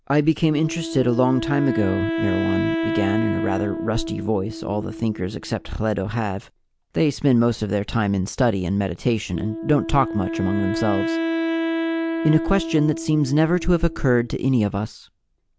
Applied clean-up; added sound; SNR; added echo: none; Wind instrument, woodwind instrument; 6 dB; none.